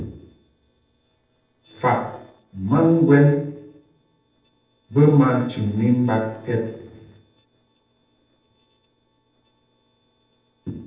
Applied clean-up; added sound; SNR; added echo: neural separator model SepFormer DNS4.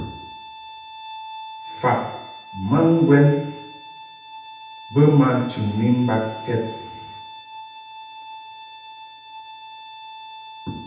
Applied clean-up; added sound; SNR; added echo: none; Bowed string instrument; 15 dB; reverberation time 0.8 s.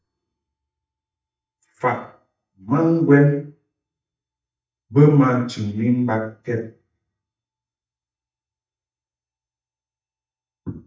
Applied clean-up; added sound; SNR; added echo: neural mask model DeepFilterNet 3.